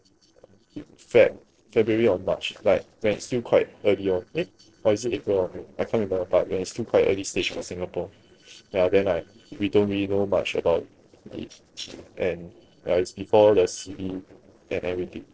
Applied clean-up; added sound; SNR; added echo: neural separator model SepFormer DNS4.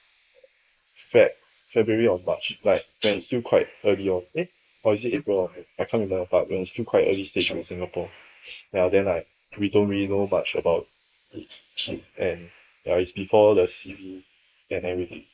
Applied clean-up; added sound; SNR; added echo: neural mask model Resemble Enhance denoiser.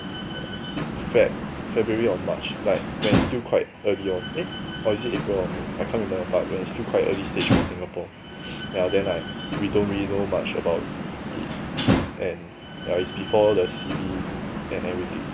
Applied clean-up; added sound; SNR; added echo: none; Slam; 3 dB; none.